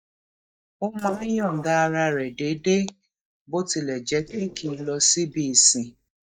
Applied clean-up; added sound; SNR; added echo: neural mask model DeepFilterNet 3.